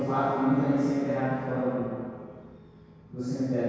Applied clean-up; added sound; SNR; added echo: none; Bowed string instrument; 17 dB; reverberation time 2.0 s.